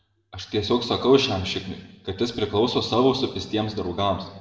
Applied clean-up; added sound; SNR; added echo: none; none; none; reverberation time 0.9 s.